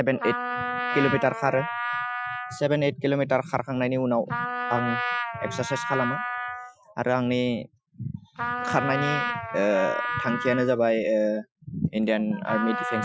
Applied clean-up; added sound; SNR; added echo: classical method Wiener filter.